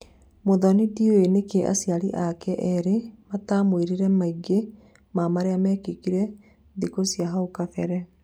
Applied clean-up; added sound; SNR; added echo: none; none; none; none.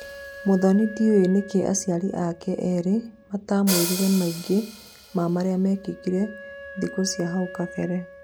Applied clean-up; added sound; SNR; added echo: none; Hi-hat + Wind instrument, woodwind instrument; 13 dB; none.